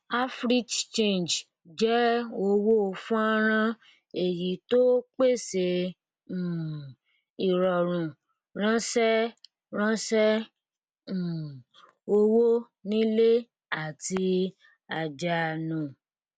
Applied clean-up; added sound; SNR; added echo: none; none; none; none.